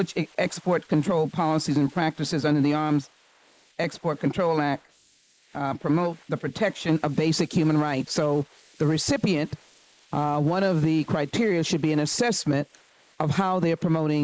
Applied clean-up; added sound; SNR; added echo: neural mask model Resemble Enhance denoiser.